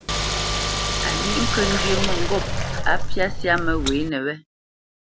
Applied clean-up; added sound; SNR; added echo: none; Car + Water; -4 dB; none.